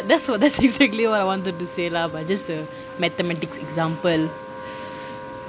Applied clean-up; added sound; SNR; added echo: none; Wind instrument, woodwind instrument; 14 dB; none.